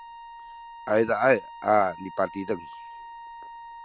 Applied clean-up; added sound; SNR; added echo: none; Wind instrument, woodwind instrument; 15 dB; none.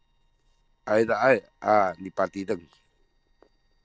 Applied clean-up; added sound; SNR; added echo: neural separator model SepFormer DNS4.